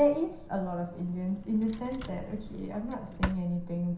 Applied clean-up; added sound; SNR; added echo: none; Drawer open or close; 10 dB; reverberation time 0.5 s.